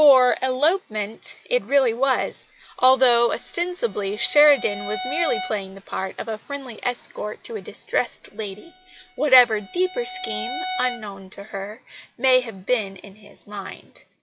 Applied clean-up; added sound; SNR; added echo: none; Bowed string instrument; 11 dB; none.